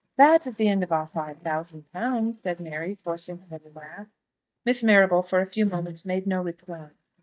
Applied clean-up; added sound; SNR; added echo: neural mask model DeepFilterNet 3.